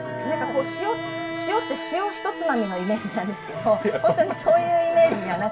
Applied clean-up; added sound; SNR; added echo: none; Bowed string instrument; 13 dB; reverberation time 0.2 s.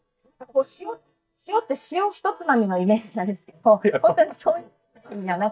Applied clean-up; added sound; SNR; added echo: neural mask model DeepFilterNet 3.